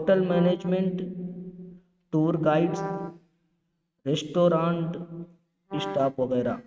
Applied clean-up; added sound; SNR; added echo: neural mask model RNNoise.